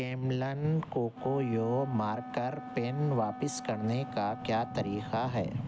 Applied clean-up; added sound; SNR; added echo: none; Wind instrument, woodwind instrument; 13 dB; none.